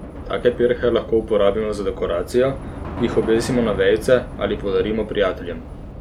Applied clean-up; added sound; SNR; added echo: none; Subway, metro, underground / Train; 11 dB; none.